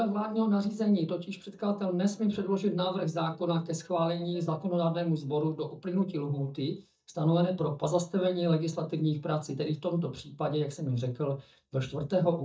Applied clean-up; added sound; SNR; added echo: neural mask model DeepFilterNet 3.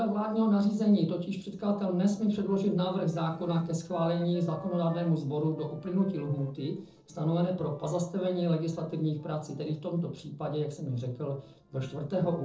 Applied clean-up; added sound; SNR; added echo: neural separator model SepFormer DNS4.